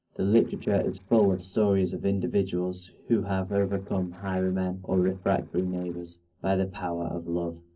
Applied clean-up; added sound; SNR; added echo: neural separator model SepFormer DNS4.